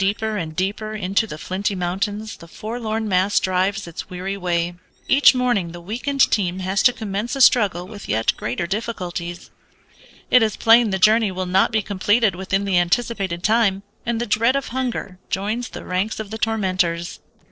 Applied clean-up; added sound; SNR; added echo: neural separator model SepFormer DNS4.